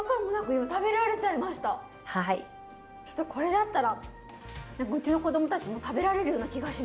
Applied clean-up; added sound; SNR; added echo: none; none; none; none.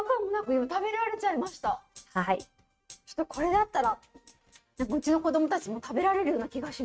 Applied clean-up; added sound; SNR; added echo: neural mask model RNNoise.